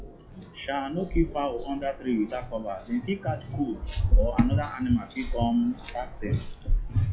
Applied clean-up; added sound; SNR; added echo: classical method log-MMSE.